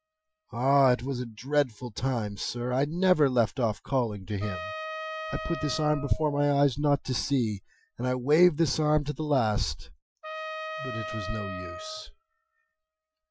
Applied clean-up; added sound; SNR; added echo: classical method Wiener filter.